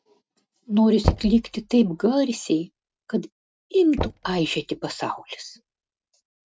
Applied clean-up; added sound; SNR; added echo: neural mask model RNNoise.